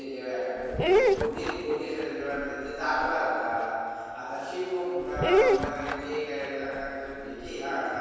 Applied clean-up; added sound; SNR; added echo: none; Dog; -1 dB; reverberation time 2.1 s.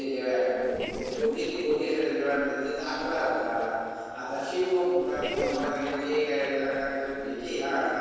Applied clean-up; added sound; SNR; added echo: neural separator model SepFormer DNS4.